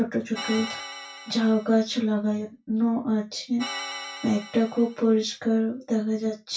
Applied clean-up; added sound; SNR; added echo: none; Organ; 14 dB; reverberation time 0.2 s.